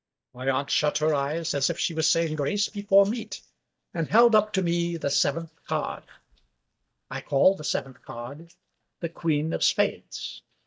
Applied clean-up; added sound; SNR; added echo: neural mask model DeepFilterNet 3.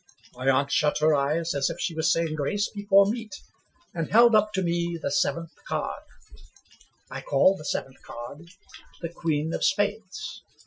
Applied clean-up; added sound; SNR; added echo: classical method Wiener filter.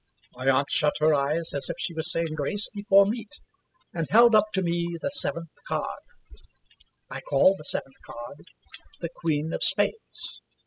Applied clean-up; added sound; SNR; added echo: classical method spectral subtraction.